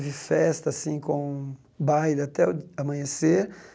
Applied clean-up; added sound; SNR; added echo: none; none; none; none.